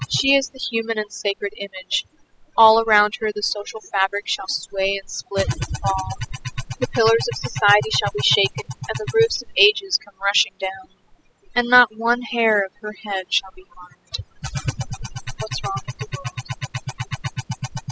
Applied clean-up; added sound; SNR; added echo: classical method spectral subtraction.